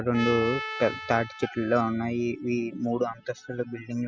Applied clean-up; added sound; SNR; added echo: classical method spectral subtraction.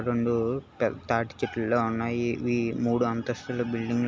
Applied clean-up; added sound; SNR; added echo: none; none; none; none.